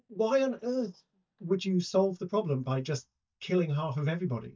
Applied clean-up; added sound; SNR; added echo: neural mask model DeepFilterNet 3.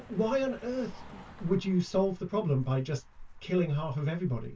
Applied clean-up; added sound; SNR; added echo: none; Car passing by; 16 dB; reverberation time 0.1 s.